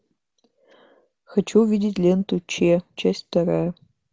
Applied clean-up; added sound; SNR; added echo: none; none; none; none.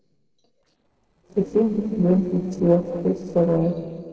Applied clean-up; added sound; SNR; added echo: neural separator model SepFormer DNS4.